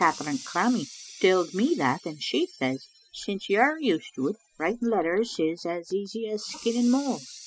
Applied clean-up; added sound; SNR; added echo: classical method spectral subtraction.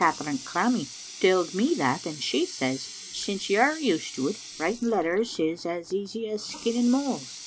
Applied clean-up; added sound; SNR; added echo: none; Water tap, faucet; 15 dB; none.